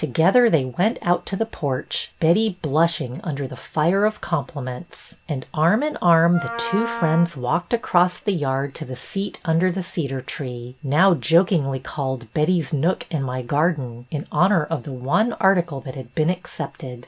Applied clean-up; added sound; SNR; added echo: none; Wind instrument, woodwind instrument; 9 dB; none.